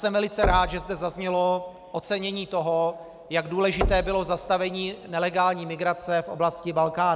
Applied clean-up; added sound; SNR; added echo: none; Knock; 9 dB; none.